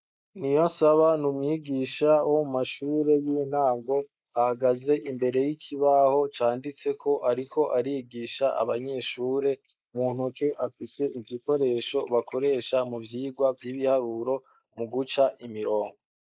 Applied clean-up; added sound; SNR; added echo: neural mask model Resemble Enhance denoiser.